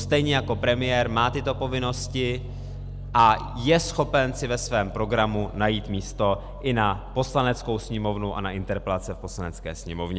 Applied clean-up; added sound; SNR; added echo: none; Piano; 10 dB; none.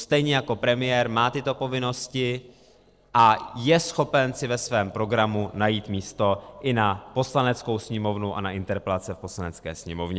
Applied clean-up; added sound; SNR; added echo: neural separator model SepFormer DNS4.